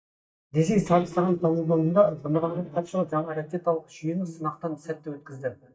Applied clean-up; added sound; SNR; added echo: neural mask model DeepFilterNet 3.